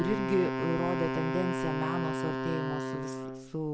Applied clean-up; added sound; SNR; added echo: none; Wind instrument, woodwind instrument; 0 dB; none.